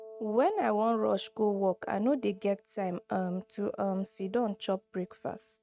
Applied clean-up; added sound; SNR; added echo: neural mask model RNNoise.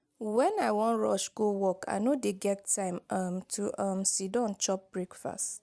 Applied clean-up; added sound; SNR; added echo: none; none; none; none.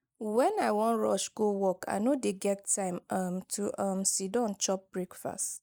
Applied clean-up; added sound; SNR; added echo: neural mask model Resemble Enhance denoiser.